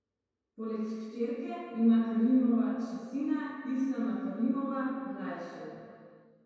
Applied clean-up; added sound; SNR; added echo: none; none; none; reverberation time 2.2 s.